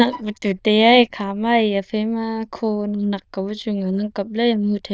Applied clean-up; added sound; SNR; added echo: neural diffusion model UNIVERSE++.